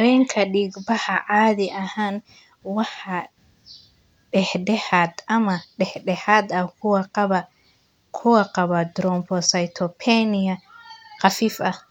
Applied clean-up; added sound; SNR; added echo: none; none; none; none.